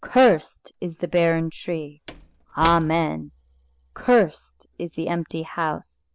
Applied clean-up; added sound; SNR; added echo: none; Slam / Wood; 19 dB; none.